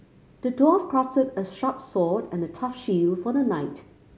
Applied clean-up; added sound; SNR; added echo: none; none; none; none.